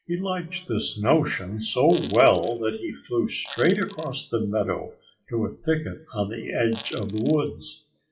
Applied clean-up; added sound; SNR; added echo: classical method WPE with log-MMSE.